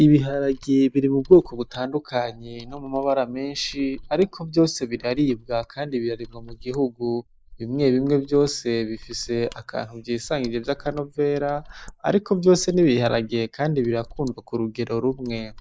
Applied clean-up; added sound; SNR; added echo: neural mask model Resemble Enhance denoiser.